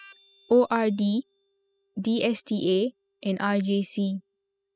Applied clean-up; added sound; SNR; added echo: classical method spectral subtraction.